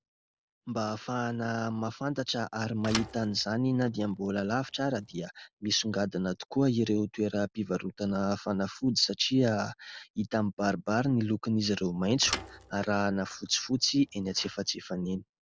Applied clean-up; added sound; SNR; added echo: none; Thump, thud; 14 dB; none.